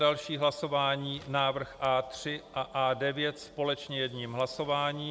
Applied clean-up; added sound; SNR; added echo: none; none; none; none.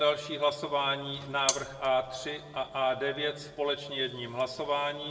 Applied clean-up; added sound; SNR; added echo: none; Cutlery, silverware; 4 dB; reverberation time 1.0 s.